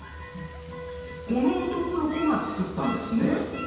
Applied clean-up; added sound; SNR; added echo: none; Truck; 16 dB; reverberation time 1.2 s.